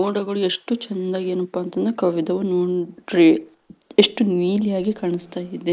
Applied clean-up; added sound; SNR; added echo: neural mask model Resemble Enhance denoiser.